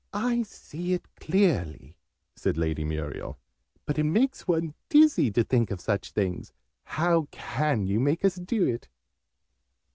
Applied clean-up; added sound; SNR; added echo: none; none; none; none.